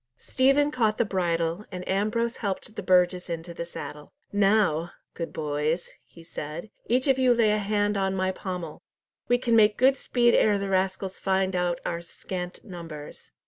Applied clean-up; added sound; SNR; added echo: none; none; none; none.